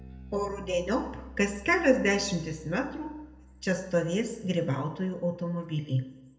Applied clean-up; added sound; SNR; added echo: none; Bass guitar; 19 dB; reverberation time 0.8 s.